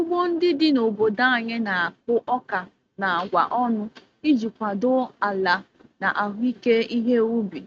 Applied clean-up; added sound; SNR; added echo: neural mask model RNNoise.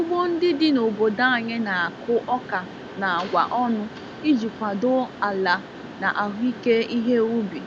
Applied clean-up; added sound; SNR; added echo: none; Mechanisms; 14 dB; none.